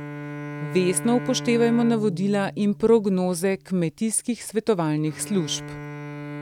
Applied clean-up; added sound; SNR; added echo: none; Bowed string instrument; 12 dB; none.